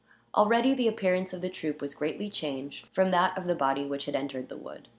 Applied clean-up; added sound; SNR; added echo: none; none; none; none.